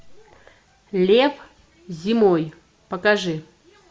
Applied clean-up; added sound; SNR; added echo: none; none; none; none.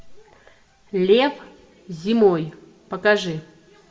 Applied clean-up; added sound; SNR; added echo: none; none; none; reverberation time 0.6 s.